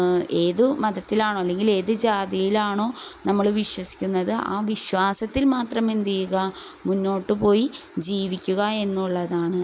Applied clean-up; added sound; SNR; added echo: none; none; none; none.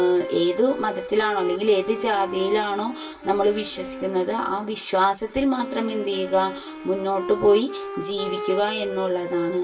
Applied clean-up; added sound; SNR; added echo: none; Wind instrument, woodwind instrument; 10 dB; reverberation time 0.1 s.